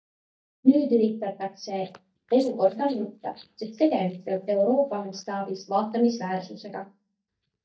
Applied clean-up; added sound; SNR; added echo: neural mask model DeepFilterNet 3.